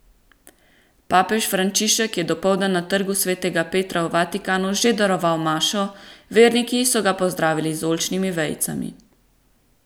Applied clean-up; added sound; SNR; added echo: none; none; none; none.